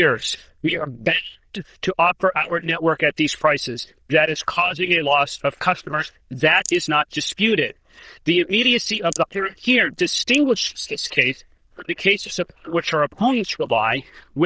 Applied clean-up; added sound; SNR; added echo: neural diffusion model UNIVERSE++.